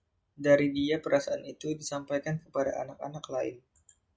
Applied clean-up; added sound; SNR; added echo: none; none; none; none.